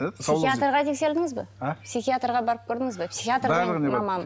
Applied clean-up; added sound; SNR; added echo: none; none; none; none.